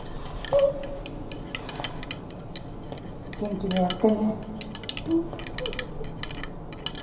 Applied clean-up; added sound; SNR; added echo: none; Chink, clink; 9 dB; reverberation time 2.2 s.